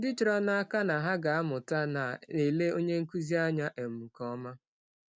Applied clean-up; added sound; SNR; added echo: none; none; none; none.